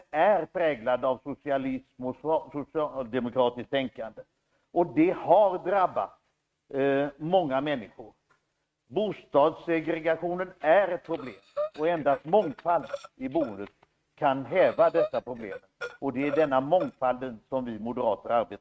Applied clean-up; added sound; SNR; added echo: neural mask model RNNoise.